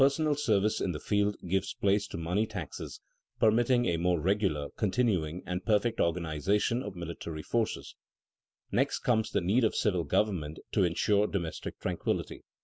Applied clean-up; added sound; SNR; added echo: none; none; none; none.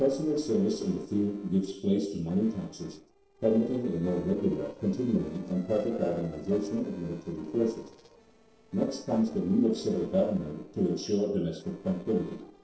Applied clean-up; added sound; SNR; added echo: neural separator model SepFormer DNS4.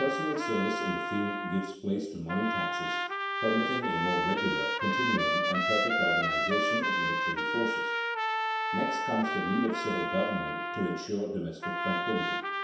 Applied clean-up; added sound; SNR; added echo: none; Trumpet; -2 dB; reverberation time 0.7 s.